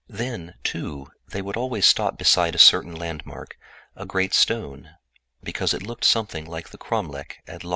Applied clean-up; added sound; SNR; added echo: none; none; none; none.